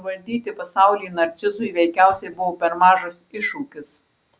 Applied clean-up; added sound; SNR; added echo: none; none; none; none.